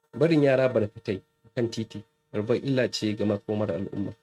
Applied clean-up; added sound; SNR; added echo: neural mask model RNNoise.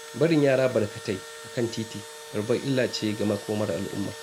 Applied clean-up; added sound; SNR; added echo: none; Engine / Drill; 14 dB; none.